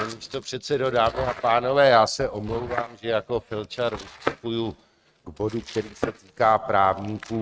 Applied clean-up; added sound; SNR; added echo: neural mask model RNNoise.